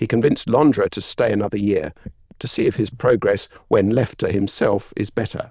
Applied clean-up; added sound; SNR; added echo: neural diffusion model UNIVERSE++.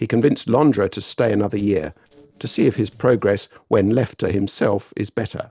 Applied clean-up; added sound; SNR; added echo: neural separator model SepFormer DNS4.